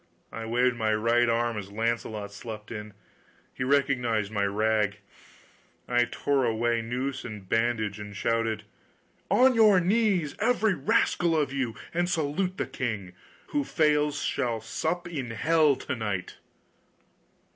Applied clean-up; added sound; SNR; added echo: none; none; none; none.